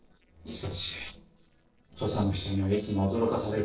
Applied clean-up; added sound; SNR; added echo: neural separator model SepFormer DNS4.